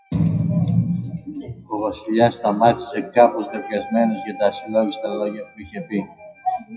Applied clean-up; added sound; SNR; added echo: classical method WPE with log-MMSE.